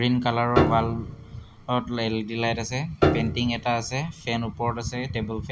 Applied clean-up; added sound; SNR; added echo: none; Piano; 2 dB; none.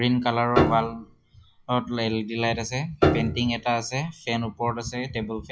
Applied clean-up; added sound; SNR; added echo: classical method log-MMSE.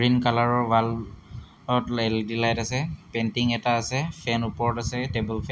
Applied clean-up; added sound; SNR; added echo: none; none; none; none.